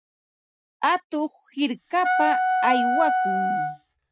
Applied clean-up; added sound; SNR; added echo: neural mask model RNNoise.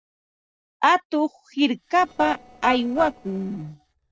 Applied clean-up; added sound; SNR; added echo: neural separator model SepFormer DNS4.